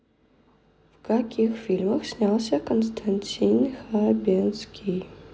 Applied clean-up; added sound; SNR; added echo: none; none; none; none.